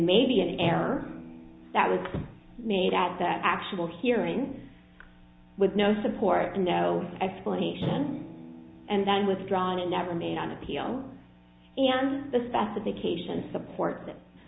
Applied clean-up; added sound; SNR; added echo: none; Drum; 15 dB; none.